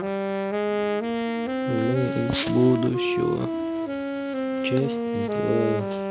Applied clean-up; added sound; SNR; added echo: none; Wind instrument, woodwind instrument; -1 dB; none.